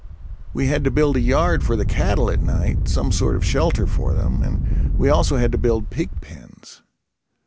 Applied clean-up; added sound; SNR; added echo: none; Wind; -3 dB; none.